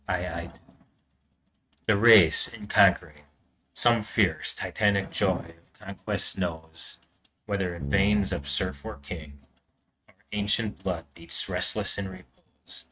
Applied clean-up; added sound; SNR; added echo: neural mask model RNNoise.